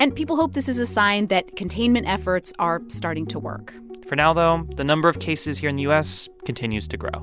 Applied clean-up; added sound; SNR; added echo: none; none; none; none.